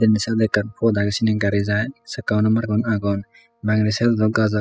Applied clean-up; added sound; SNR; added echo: classical method spectral subtraction.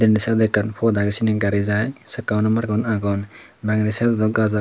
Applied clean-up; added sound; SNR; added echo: none; none; none; none.